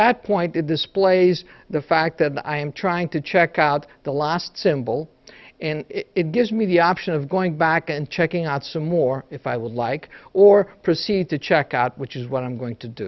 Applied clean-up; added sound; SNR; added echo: none; none; none; none.